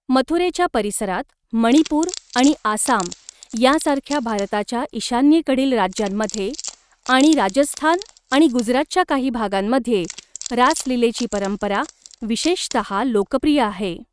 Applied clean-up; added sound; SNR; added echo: neural mask model RNNoise.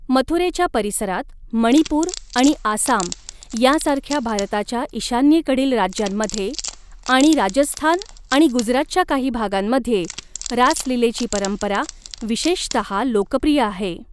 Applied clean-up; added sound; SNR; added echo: none; Wood; 16 dB; none.